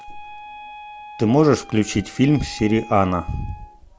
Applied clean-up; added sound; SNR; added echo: none; Wind instrument, woodwind instrument; 19 dB; none.